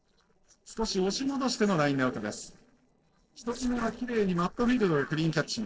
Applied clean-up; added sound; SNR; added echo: neural separator model SepFormer DNS4.